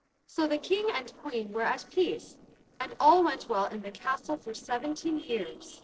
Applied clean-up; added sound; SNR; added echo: neural separator model SepFormer DNS4.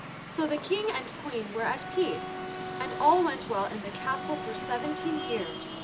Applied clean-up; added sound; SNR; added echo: none; Bowed string instrument + Traffic noise, roadway noise; 7 dB; none.